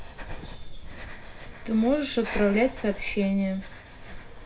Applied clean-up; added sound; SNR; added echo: none; Breathing; 9 dB; reverberation time 0.4 s.